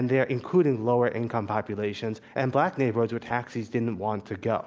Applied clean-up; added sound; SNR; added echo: none; none; none; none.